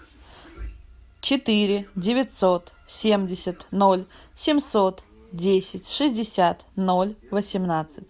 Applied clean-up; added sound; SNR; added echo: none; none; none; none.